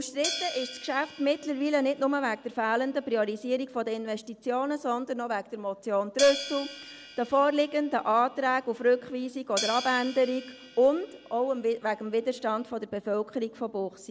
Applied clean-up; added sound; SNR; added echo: none; Hi-hat; 11 dB; none.